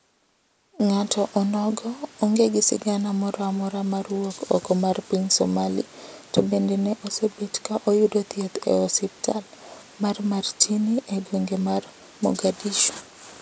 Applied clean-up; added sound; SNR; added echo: none; none; none; none.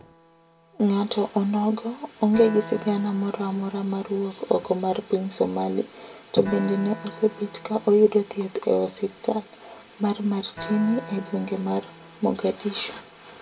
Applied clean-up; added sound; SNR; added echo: none; Acoustic guitar; 19 dB; reverberation time 0.2 s.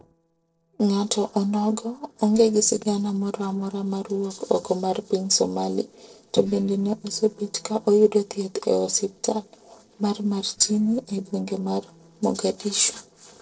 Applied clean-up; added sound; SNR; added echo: neural separator model SepFormer DNS4.